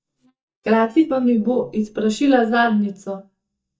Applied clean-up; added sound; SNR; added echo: neural mask model DeepFilterNet 3.